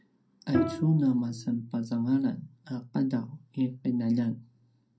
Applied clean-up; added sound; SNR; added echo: none; Bowed string instrument; 6 dB; reverberation time 0.3 s.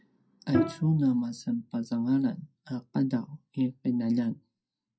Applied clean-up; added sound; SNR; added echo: classical method WPE with log-MMSE.